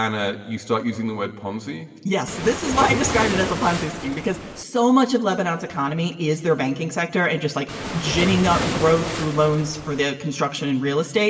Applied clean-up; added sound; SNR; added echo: none; Waves, surf; 5 dB; reverberation time 2.0 s.